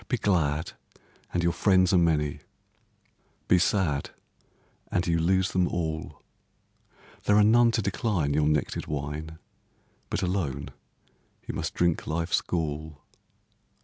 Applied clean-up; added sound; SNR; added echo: none; none; none; none.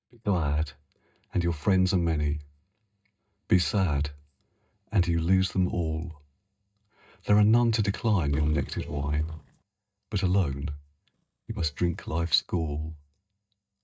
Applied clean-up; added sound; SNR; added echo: neural mask model DeepFilterNet 3.